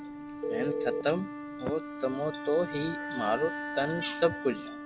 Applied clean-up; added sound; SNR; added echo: none; Telephone + Wind instrument, woodwind instrument; 5 dB; none.